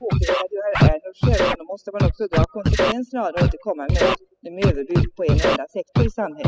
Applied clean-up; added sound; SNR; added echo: classical method spectral subtraction.